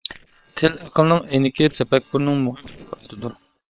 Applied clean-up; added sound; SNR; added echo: neural separator model SepFormer WHAM!.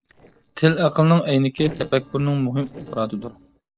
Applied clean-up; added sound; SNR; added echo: neural separator model SepFormer DNS4.